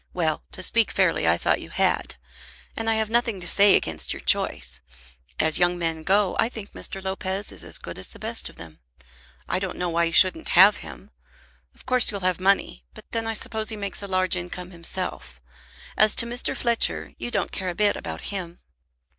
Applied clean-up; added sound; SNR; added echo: none; none; none; none.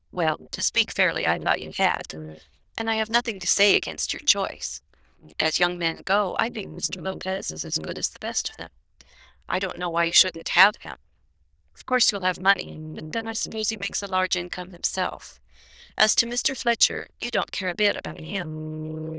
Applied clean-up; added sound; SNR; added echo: neural diffusion model UNIVERSE++.